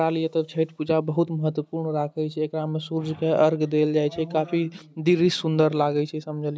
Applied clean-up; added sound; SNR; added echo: none; none; none; none.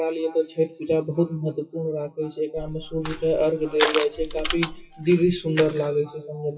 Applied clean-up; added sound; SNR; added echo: classical method WPE with log-MMSE.